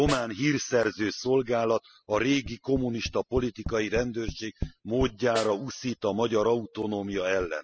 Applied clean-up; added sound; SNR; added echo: classical method spectral subtraction.